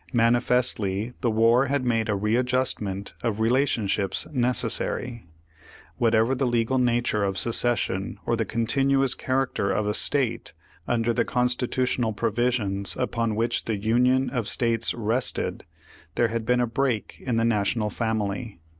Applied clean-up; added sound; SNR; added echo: none; none; none; none.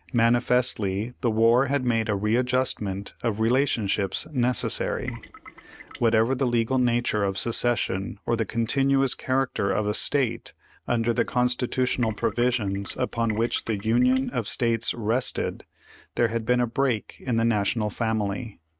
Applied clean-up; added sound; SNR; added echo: neural mask model RNNoise.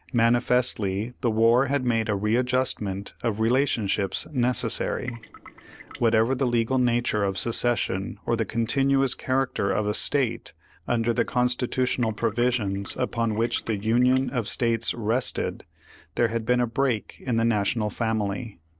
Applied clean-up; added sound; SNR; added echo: neural separator model SepFormer DNS4.